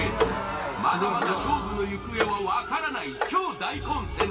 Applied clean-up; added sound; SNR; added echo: none; Clock; 6 dB; reverberation time 2.0 s.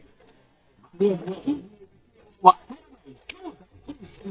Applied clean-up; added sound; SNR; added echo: neural mask model DeepFilterNet 3.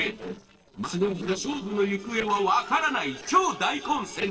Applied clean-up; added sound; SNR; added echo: neural separator model SepFormer DNS4.